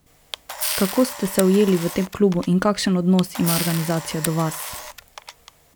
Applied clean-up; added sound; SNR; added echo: none; Camera; 10 dB; none.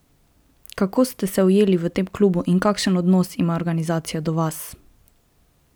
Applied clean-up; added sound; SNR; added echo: none; none; none; none.